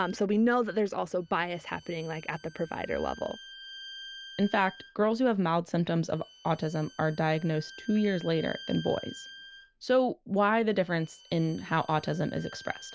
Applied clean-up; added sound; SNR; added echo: none; Bowed string instrument; 20 dB; none.